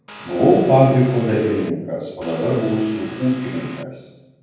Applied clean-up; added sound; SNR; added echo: none; Vehicle; 18 dB; reverberation time 1.2 s.